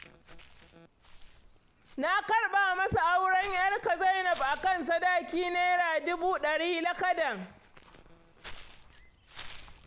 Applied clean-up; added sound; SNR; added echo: none; Walk, footsteps / Bird; 18 dB; none.